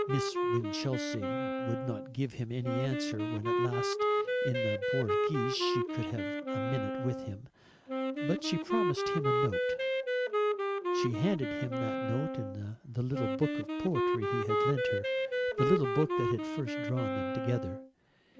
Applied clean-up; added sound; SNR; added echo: none; Wind instrument, woodwind instrument; -3 dB; none.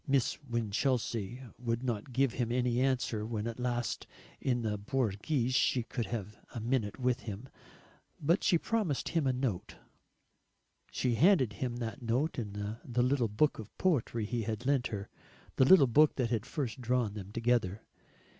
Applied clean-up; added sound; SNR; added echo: none; none; none; none.